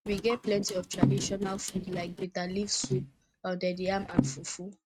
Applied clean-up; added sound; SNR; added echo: neural mask model RNNoise.